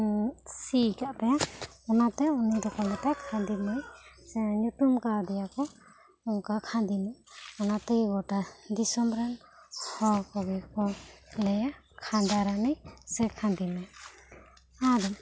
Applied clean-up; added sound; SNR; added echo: none; none; none; none.